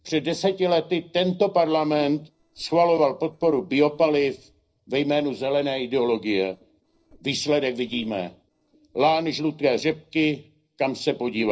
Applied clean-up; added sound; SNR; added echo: neural separator model SepFormer DNS4.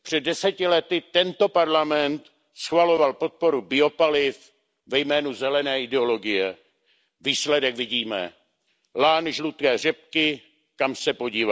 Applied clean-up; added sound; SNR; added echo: none; none; none; none.